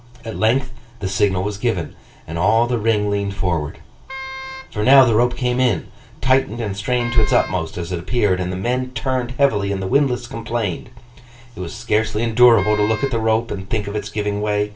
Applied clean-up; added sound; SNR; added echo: none; Wind instrument, woodwind instrument; 15 dB; reverberation time 0.3 s.